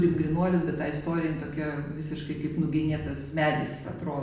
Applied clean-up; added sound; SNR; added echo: none; Train; 16 dB; reverberation time 0.8 s.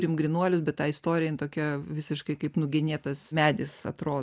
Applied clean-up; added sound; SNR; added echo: none; none; none; none.